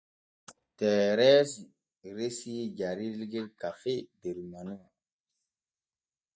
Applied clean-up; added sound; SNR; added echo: neural mask model DeepFilterNet 3.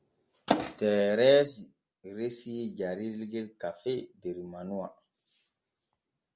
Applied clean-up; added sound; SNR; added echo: none; none; none; none.